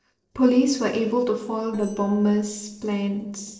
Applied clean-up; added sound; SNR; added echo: neural separator model SepFormer DNS4.